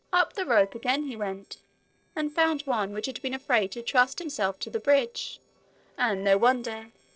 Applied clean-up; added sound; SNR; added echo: neural separator model SepFormer DNS4.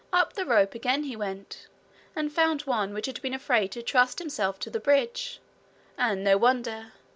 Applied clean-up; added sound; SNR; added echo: none; none; none; none.